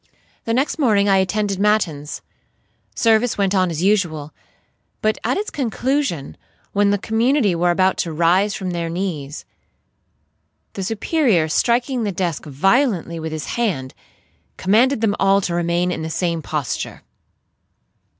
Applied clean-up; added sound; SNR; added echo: none; none; none; none.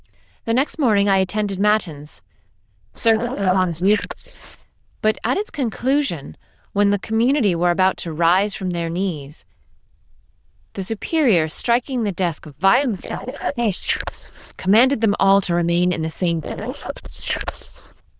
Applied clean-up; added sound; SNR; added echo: neural diffusion model UNIVERSE++.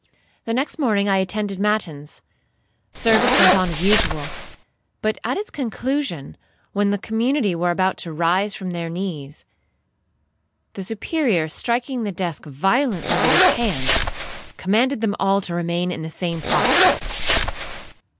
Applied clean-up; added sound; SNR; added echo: none; Zipper (clothing); -4 dB; none.